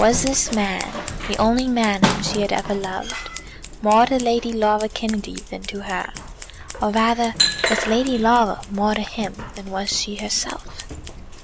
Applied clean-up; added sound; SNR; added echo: none; Scissors; 7 dB; none.